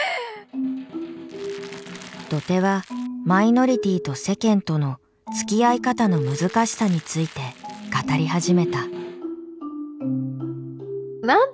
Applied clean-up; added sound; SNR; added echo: none; Crackle + Snare drum; 20 dB; none.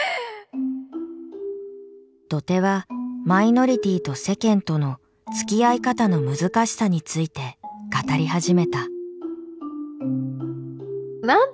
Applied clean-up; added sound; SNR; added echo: none; none; none; none.